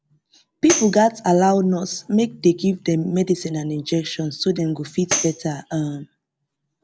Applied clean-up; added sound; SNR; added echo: none; Tambourine; 8 dB; none.